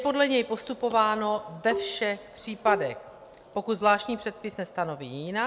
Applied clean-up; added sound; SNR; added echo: none; Marimba, xylophone; 9 dB; none.